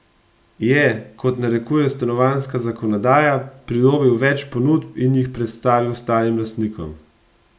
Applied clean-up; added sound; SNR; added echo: none; none; none; none.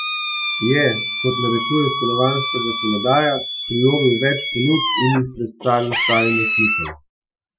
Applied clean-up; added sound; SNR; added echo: classical method Wiener filter.